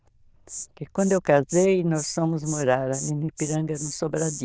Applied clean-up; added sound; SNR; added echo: neural diffusion model UNIVERSE++.